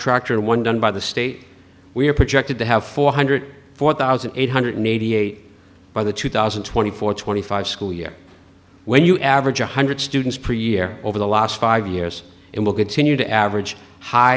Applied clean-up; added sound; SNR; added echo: none; none; none; none.